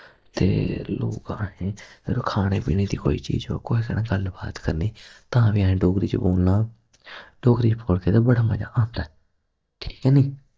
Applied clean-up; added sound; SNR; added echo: neural mask model DeepFilterNet 3.